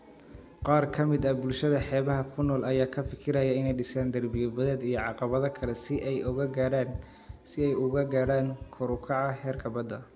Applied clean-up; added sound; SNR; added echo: none; Run; 15 dB; none.